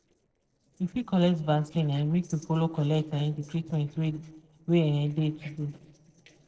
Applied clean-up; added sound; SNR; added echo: neural separator model SepFormer DNS4.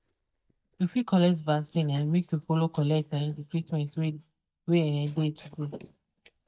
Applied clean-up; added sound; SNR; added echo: neural mask model DeepFilterNet 3.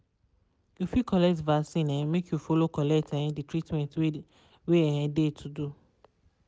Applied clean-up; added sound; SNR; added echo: none; none; none; none.